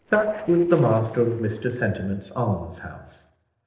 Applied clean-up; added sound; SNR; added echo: neural separator model SepFormer DNS4.